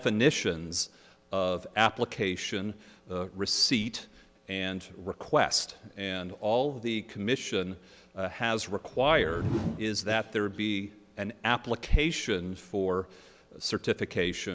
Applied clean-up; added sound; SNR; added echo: none; Whoosh, swoosh, swish; 7 dB; none.